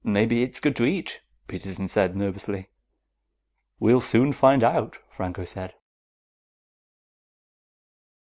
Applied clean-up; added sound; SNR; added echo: none; none; none; none.